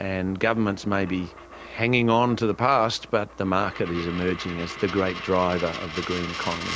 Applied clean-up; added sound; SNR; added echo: none; Coin (dropping); 12 dB; none.